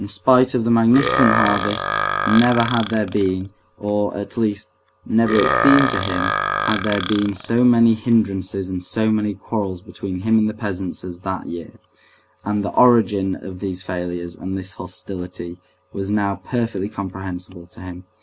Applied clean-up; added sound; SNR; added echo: none; Burping, eructation; 2 dB; none.